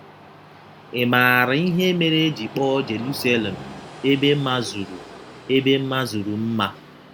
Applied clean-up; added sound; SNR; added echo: none; Train; 17 dB; none.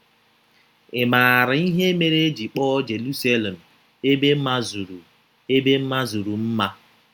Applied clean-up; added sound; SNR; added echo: none; none; none; none.